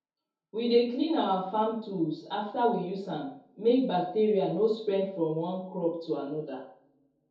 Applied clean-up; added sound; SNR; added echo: none; none; none; reverberation time 0.6 s.